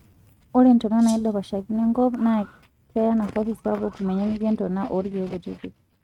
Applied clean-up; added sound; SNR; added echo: neural mask model RNNoise.